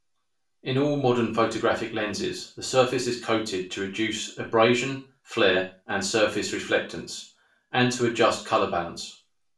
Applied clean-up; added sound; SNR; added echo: none; none; none; reverberation time 0.3 s.